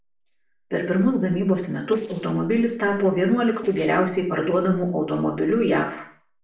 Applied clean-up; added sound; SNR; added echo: neural separator model SepFormer DNS4.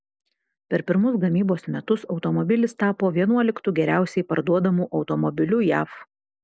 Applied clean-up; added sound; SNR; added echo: none; none; none; none.